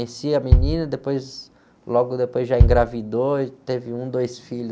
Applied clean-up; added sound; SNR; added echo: none; Bass drum; -1 dB; none.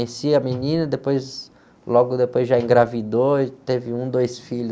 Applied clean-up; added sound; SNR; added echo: neural mask model Resemble Enhance denoiser.